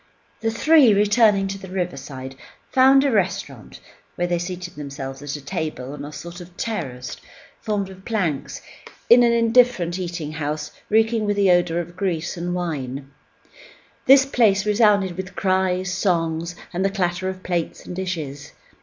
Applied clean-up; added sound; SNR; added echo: none; none; none; none.